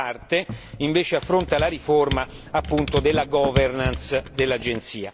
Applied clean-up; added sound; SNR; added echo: none; Computer keyboard; 8 dB; none.